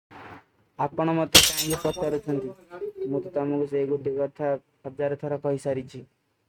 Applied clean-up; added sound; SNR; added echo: neural mask model RNNoise.